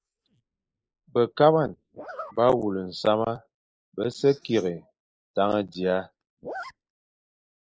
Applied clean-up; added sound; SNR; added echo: neural mask model Resemble Enhance denoiser.